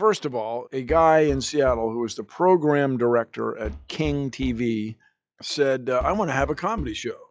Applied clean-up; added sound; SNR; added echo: classical method log-MMSE.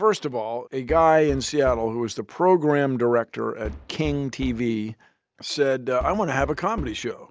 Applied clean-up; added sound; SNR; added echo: none; Knock; 14 dB; none.